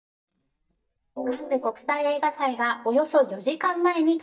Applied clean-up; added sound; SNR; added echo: neural mask model DeepFilterNet 3.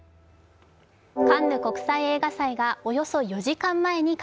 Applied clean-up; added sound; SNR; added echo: none; none; none; none.